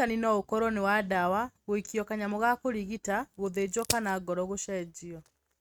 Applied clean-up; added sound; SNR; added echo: neural mask model RNNoise.